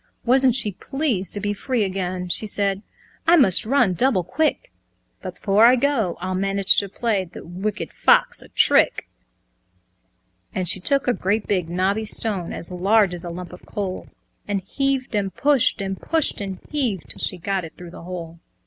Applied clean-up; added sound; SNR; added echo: none; Drill; 20 dB; none.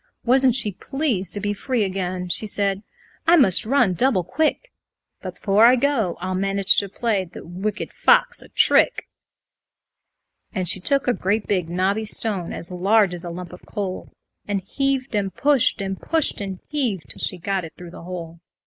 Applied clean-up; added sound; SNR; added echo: neural mask model Resemble Enhance denoiser.